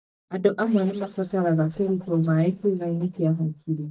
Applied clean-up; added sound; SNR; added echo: neural mask model DeepFilterNet 3.